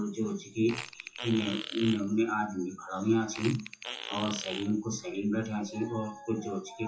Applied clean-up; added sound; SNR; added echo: classical method WPE with log-MMSE.